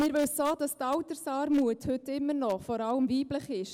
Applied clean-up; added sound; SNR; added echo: none; none; none; none.